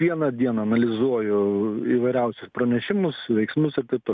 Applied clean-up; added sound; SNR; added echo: none; none; none; none.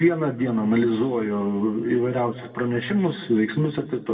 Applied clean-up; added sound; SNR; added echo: none; none; none; reverberation time 1.2 s.